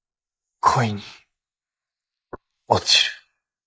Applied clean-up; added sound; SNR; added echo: neural mask model Resemble Enhance denoiser.